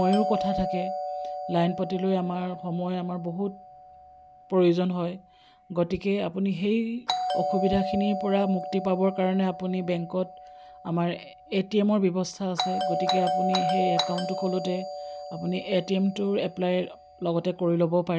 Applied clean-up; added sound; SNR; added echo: none; Doorbell; 6 dB; none.